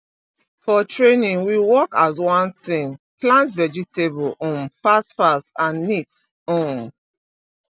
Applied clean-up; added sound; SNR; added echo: none; none; none; none.